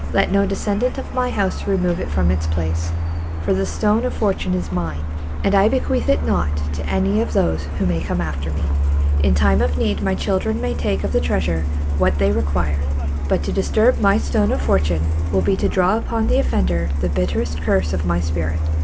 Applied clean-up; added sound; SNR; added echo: none; Truck; 0 dB; none.